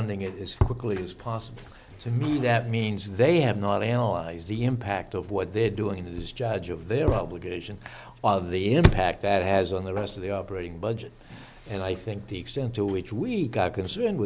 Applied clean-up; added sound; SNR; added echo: none; none; none; none.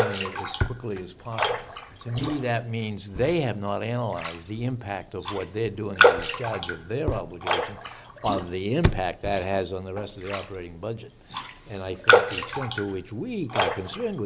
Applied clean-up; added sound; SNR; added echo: none; Raindrop; 0 dB; none.